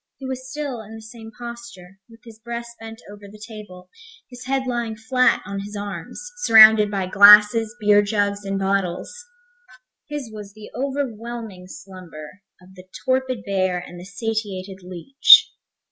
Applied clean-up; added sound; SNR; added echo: none; none; none; none.